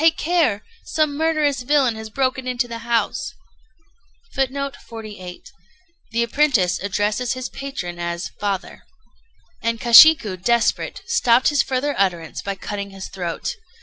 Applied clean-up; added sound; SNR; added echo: none; Crumpling, crinkling; 19 dB; none.